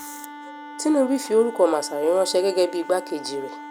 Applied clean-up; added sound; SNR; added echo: none; Wind instrument, woodwind instrument; 15 dB; none.